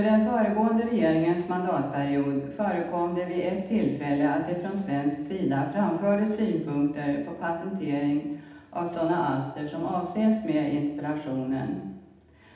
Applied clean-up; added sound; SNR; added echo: none; none; none; reverberation time 0.8 s.